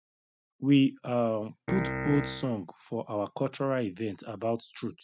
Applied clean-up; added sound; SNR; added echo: neural mask model RNNoise.